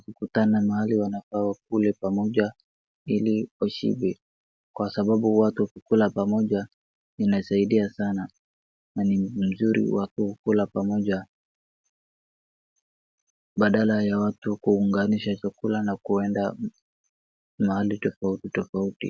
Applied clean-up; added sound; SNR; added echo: none; none; none; none.